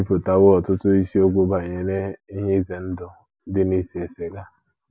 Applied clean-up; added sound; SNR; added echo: none; none; none; none.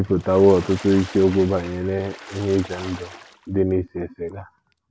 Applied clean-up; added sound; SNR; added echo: none; Water / Splash, splatter; 19 dB; none.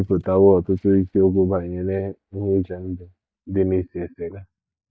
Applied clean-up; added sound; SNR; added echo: neural mask model DeepFilterNet 3.